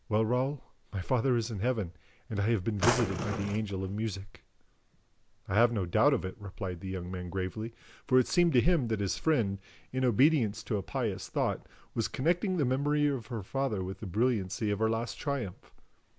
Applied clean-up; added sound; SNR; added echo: none; Drawer open or close; 4 dB; none.